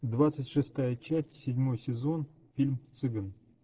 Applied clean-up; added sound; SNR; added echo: neural separator model SepFormer DNS4.